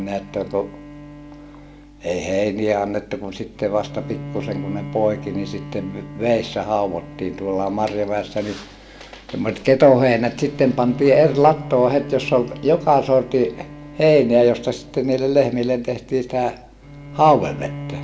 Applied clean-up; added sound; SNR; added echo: none; Bowed string instrument; 16 dB; reverberation time 0.6 s.